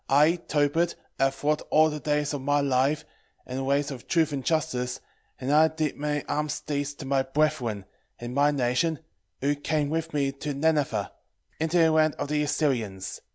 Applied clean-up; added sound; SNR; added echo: none; none; none; none.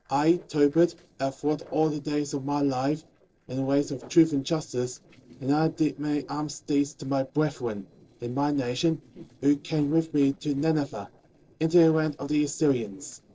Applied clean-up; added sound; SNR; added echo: neural separator model SepFormer DNS4.